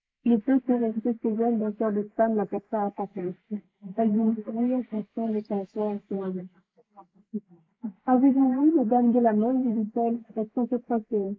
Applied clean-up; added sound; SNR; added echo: neural mask model Resemble Enhance denoiser.